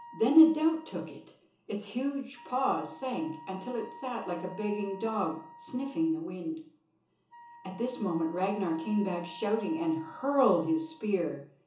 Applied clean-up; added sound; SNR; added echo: none; Wind instrument, woodwind instrument; 19 dB; reverberation time 0.7 s.